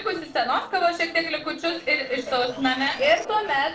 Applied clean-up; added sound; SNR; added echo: neural separator model SepFormer DNS4.